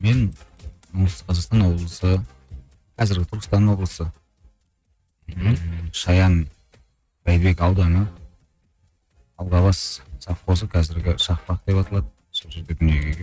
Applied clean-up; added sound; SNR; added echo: neural mask model RNNoise.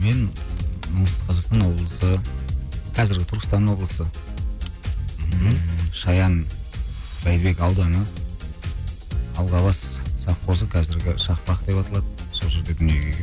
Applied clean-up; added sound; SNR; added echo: none; Fire; 11 dB; none.